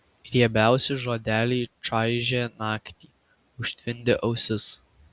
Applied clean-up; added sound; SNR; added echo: none; none; none; none.